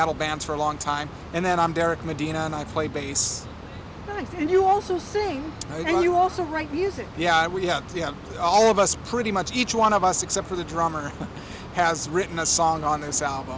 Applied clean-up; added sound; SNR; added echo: none; none; none; none.